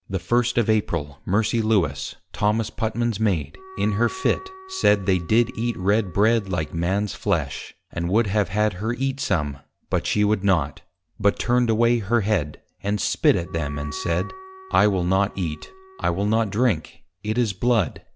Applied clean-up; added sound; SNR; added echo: none; Wind instrument, woodwind instrument; 19 dB; none.